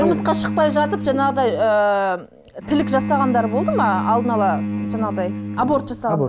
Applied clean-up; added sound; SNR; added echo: none; Bowed string instrument; 6 dB; none.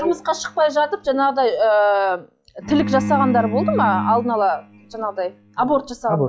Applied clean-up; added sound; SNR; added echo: classical method log-MMSE.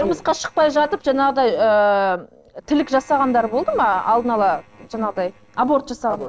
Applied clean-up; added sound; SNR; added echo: neural separator model SepFormer DNS4.